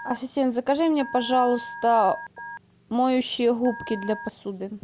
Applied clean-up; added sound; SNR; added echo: none; Telephone; 16 dB; none.